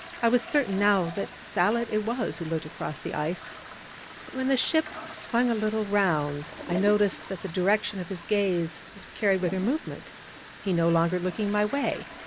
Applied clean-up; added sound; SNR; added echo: none; Toilet flush + Water; 15 dB; none.